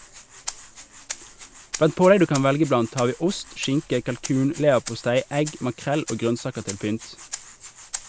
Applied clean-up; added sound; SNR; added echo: none; Rattle (instrument); 15 dB; none.